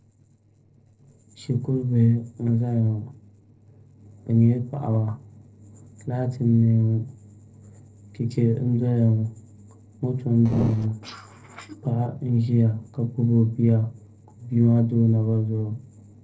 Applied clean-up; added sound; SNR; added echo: neural separator model SepFormer DNS4.